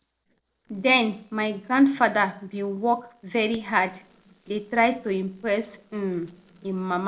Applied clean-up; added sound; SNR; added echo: neural separator model SepFormer DNS4.